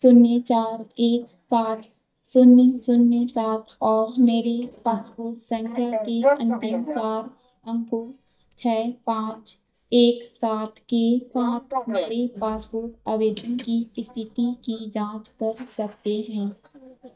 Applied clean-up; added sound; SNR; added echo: neural mask model DeepFilterNet 3.